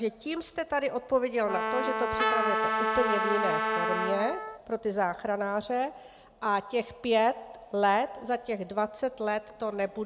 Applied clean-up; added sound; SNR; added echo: none; Trumpet + Brass instrument; -1 dB; none.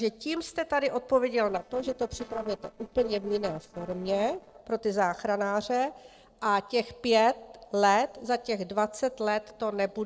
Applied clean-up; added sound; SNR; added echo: neural separator model SepFormer DNS4.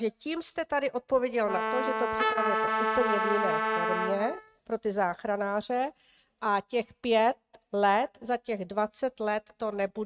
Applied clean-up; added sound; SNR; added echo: neural mask model RNNoise.